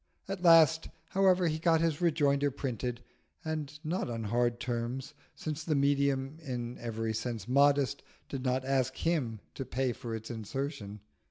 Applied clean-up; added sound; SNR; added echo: none; none; none; none.